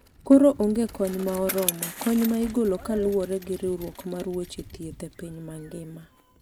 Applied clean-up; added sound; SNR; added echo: none; Bicycle; 13 dB; none.